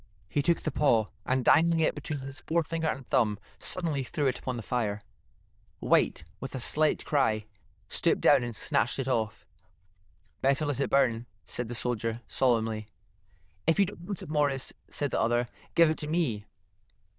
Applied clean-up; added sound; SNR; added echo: neural diffusion model UNIVERSE++.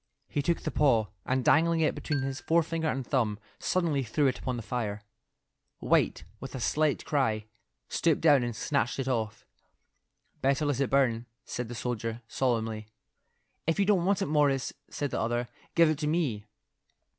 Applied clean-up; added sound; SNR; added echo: none; Marimba, xylophone; 19 dB; none.